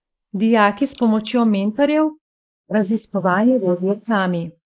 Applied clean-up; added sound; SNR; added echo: neural mask model Resemble Enhance denoiser.